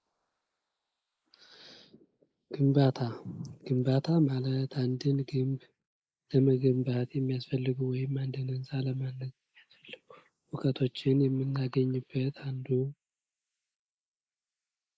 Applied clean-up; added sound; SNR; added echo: neural mask model Resemble Enhance denoiser.